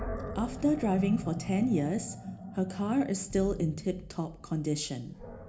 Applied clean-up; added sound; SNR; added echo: none; Animal; 9 dB; reverberation time 0.4 s.